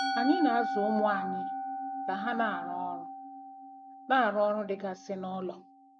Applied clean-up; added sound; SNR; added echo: none; Musical instrument; 4 dB; none.